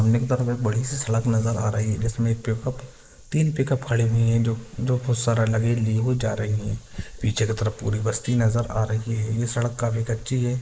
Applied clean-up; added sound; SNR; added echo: neural mask model Resemble Enhance denoiser.